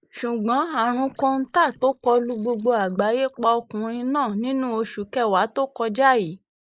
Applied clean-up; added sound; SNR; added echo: neural mask model Resemble Enhance denoiser.